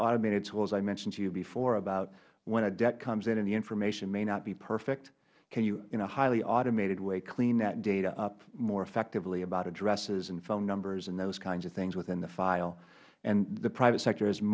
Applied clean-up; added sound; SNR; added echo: none; none; none; none.